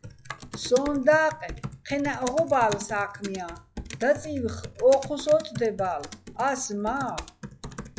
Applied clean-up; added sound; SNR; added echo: classical method log-MMSE.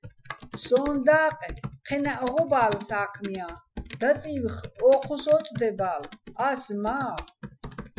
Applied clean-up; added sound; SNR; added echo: classical method Wiener filter.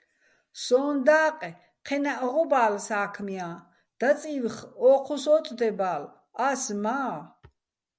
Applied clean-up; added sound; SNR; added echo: none; none; none; none.